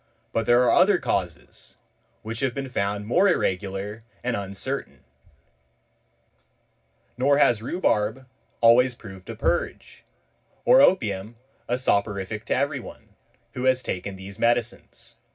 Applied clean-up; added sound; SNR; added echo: none; none; none; reverberation time 0.4 s.